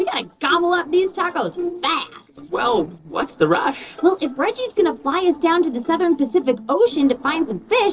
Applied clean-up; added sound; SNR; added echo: neural separator model SepFormer DNS4.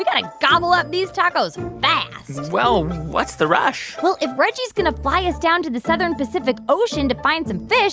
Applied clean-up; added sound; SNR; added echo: none; none; none; none.